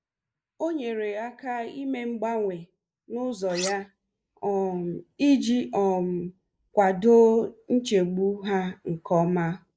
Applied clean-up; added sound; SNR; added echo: neural mask model Resemble Enhance denoiser.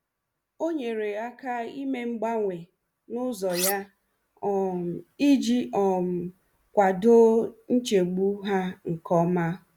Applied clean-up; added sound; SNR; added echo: none; Cutlery, silverware; 6 dB; none.